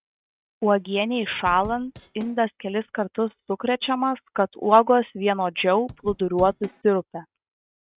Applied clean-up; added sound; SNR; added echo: neural mask model RNNoise.